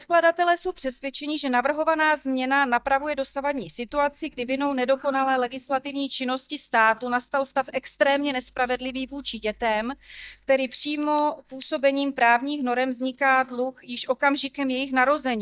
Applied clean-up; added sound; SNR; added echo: neural mask model DeepFilterNet 3.